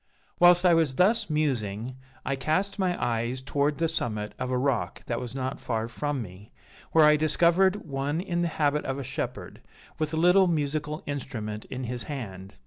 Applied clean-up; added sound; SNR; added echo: none; none; none; none.